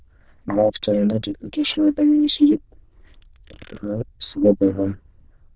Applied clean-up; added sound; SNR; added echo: neural diffusion model UNIVERSE++.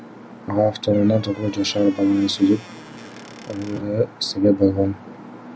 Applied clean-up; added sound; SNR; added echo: none; Squeak / Wood; 20 dB; none.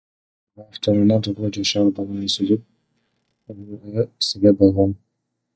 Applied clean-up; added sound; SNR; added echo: neural mask model DeepFilterNet 3.